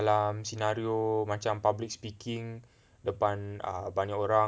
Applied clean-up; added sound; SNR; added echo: none; none; none; none.